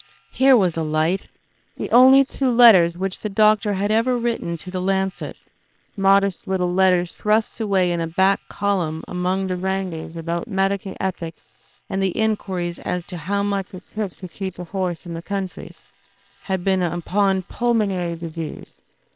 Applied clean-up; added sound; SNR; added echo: neural separator model SepFormer WHAM!.